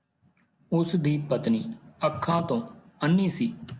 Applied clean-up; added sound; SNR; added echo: none; none; none; none.